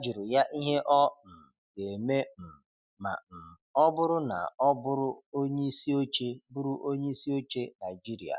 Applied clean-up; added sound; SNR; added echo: none; none; none; none.